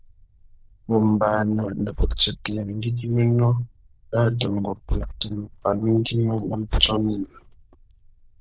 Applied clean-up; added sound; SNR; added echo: neural diffusion model UNIVERSE++.